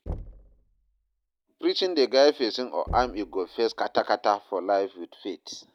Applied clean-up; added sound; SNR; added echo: none; Knock / Wood; 16 dB; none.